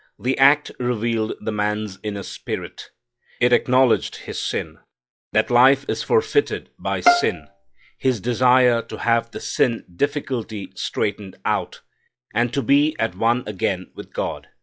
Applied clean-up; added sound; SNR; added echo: classical method log-MMSE.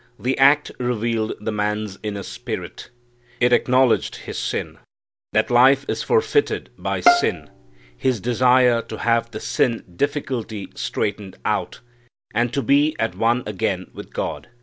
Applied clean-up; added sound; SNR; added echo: none; Bowed string instrument; 4 dB; none.